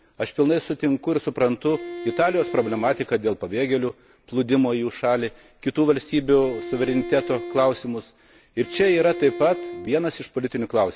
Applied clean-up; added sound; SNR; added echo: none; Bowed string instrument; 12 dB; none.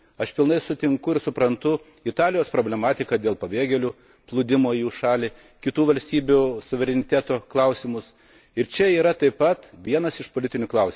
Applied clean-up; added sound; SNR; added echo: none; none; none; none.